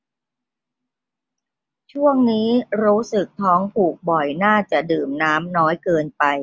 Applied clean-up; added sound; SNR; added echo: none; none; none; none.